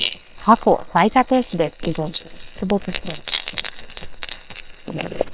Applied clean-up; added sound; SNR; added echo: neural separator model SepFormer WHAM!.